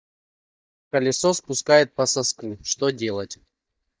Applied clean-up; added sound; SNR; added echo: neural mask model DeepFilterNet 3.